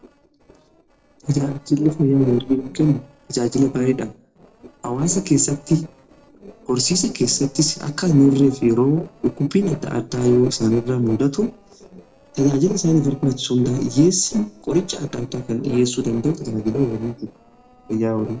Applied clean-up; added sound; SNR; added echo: neural separator model SepFormer DNS4.